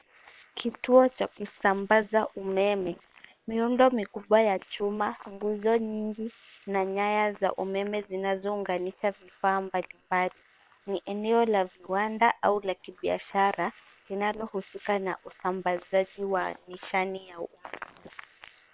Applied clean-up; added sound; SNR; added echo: neural separator model SepFormer WHAM!.